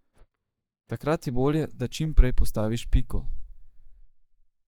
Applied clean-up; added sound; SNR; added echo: neural mask model DeepFilterNet 3.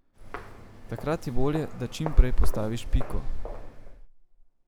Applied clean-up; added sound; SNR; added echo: none; Walk, footsteps; 17 dB; none.